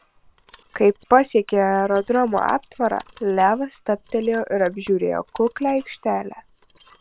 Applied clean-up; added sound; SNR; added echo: neural separator model SepFormer WHAM!.